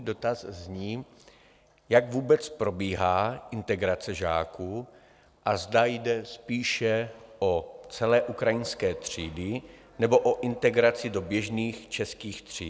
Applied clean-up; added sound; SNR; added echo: none; none; none; none.